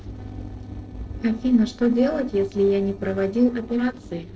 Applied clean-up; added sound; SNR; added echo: neural separator model SepFormer DNS4.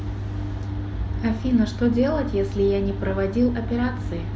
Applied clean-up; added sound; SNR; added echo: none; none; none; none.